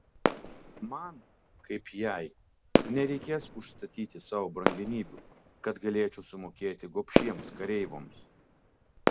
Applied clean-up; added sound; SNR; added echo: none; Fireworks; -2 dB; none.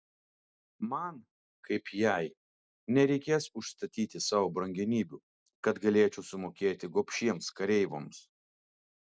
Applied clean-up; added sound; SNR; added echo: none; none; none; none.